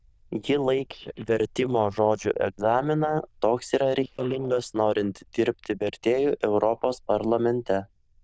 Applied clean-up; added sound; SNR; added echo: neural diffusion model UNIVERSE++.